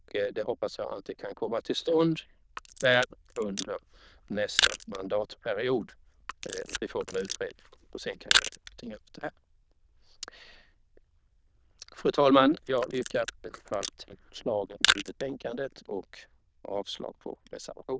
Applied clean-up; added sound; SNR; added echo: neural diffusion model UNIVERSE++.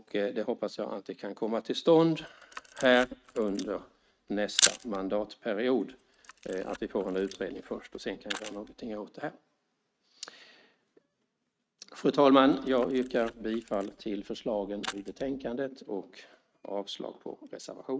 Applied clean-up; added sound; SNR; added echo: neural mask model RNNoise.